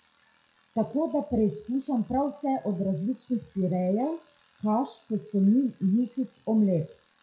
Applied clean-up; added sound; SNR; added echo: classical method WPE with log-MMSE.